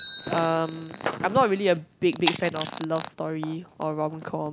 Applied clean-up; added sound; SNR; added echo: none; Bicycle + Shatter; 9 dB; none.